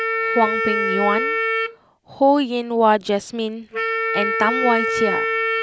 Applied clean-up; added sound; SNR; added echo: none; Wind instrument, woodwind instrument; 1 dB; none.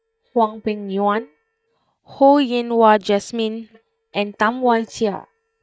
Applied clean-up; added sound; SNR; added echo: neural mask model DeepFilterNet 3.